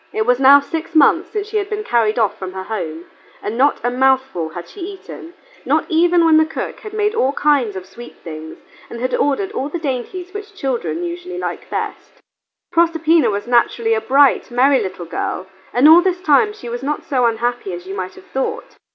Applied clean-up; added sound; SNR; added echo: none; none; none; none.